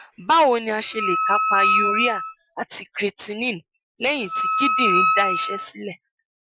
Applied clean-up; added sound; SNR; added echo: classical method Wiener filter.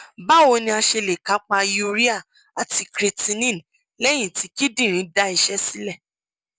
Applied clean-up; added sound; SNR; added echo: none; none; none; none.